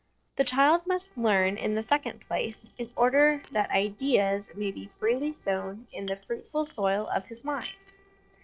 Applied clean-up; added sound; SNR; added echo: neural separator model SepFormer DNS4.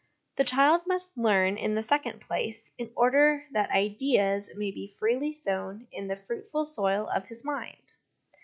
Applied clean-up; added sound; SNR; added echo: none; none; none; none.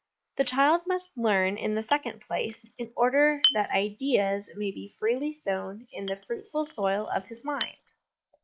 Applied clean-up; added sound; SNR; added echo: neural mask model Resemble Enhance denoiser.